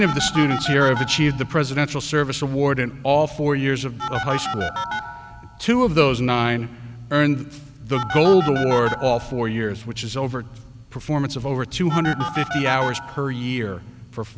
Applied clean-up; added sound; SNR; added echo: none; Telephone; 10 dB; none.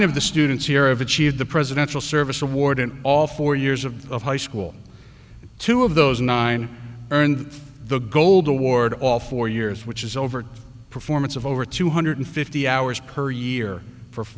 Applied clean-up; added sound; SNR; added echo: none; none; none; none.